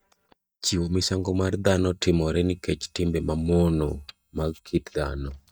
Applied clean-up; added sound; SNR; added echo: neural mask model DeepFilterNet 3.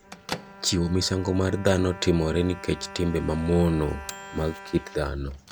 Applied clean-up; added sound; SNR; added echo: none; Microwave oven / Bell + Bowed string instrument; 15 dB; none.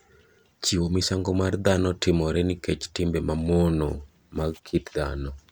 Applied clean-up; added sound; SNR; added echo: none; none; none; none.